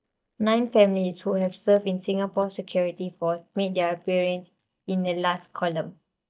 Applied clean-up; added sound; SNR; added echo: neural mask model DeepFilterNet 3.